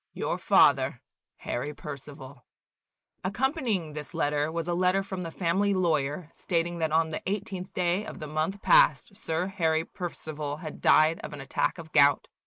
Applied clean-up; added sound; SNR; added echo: neural mask model Resemble Enhance denoiser.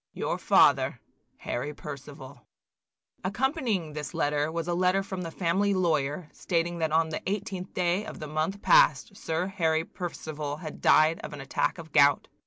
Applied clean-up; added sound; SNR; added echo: none; none; none; none.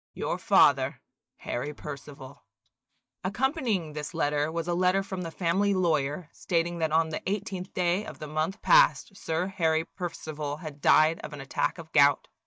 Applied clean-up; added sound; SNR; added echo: neural mask model DeepFilterNet 3.